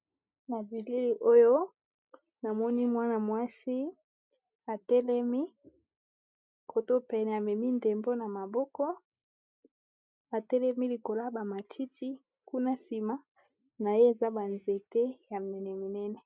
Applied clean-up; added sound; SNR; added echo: neural mask model Resemble Enhance denoiser.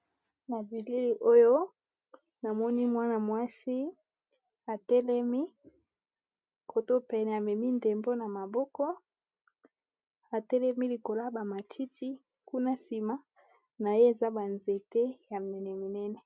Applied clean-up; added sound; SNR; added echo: none; none; none; none.